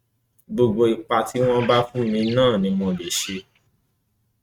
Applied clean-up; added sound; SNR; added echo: neural mask model RNNoise.